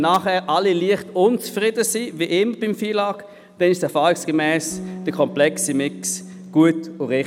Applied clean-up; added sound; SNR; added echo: none; Bass guitar; 18 dB; none.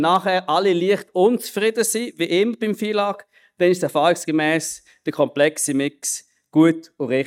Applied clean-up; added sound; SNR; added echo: neural mask model DeepFilterNet 3.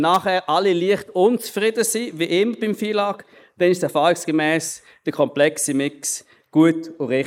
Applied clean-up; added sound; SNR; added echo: neural mask model Resemble Enhance denoiser.